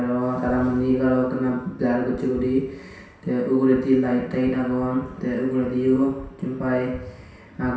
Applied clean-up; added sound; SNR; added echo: none; Gunshot, gunfire; 19 dB; reverberation time 0.7 s.